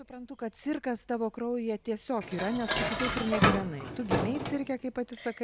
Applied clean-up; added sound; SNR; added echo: none; Dishes, pots, and pans; 1 dB; none.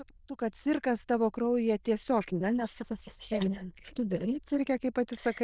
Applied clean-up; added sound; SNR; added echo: neural diffusion model UNIVERSE++.